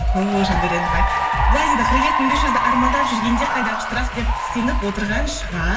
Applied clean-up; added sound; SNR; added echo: none; Applause / Cheering; 1 dB; reverberation time 0.3 s.